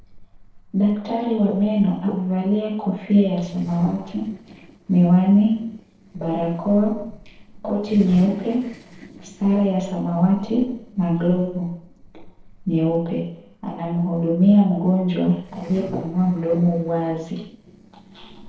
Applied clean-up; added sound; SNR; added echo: neural separator model SepFormer DNS4.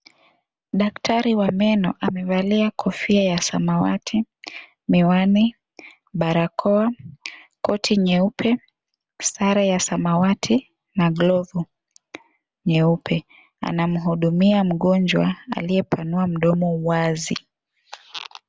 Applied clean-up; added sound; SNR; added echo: none; none; none; none.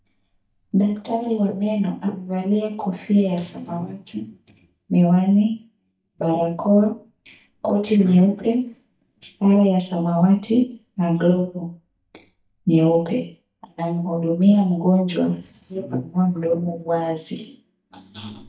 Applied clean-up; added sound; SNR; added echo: neural mask model DeepFilterNet 3.